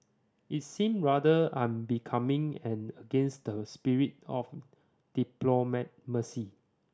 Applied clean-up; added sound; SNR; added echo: none; none; none; none.